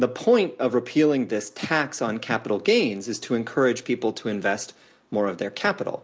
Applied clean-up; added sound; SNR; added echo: none; none; none; none.